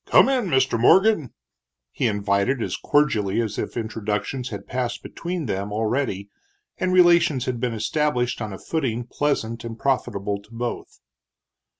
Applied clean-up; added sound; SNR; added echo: none; none; none; none.